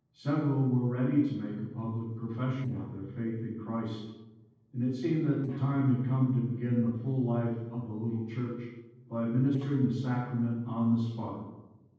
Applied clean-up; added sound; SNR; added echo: neural separator model SepFormer DNS4.